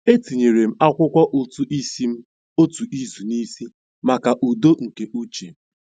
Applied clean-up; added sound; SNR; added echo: none; none; none; none.